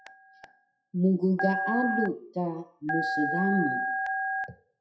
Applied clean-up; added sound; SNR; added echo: classical method WPE with log-MMSE.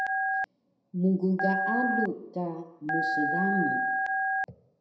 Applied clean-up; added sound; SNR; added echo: none; Telephone; -1 dB; reverberation time 0.7 s.